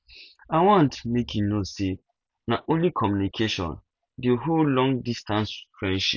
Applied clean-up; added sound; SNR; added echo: none; none; none; none.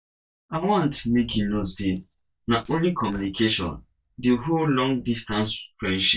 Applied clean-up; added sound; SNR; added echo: neural mask model DeepFilterNet 3.